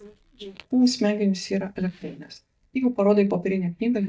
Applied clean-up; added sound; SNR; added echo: neural mask model DeepFilterNet 3.